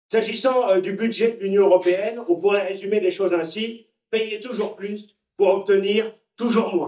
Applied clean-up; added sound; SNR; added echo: neural mask model DeepFilterNet 3.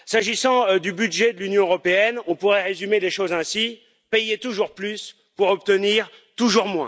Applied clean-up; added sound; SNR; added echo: none; none; none; none.